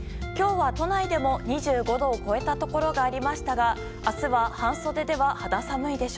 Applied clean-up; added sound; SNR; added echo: none; Accelerating, revving, vroom; 14 dB; none.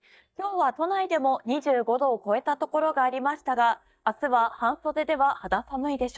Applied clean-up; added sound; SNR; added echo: neural mask model DeepFilterNet 3.